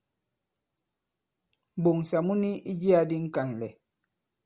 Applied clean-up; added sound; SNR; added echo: none; none; none; none.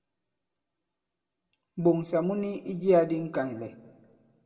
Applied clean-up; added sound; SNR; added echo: none; none; none; reverberation time 1.2 s.